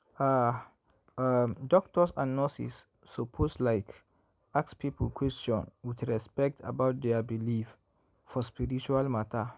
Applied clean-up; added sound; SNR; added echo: none; none; none; none.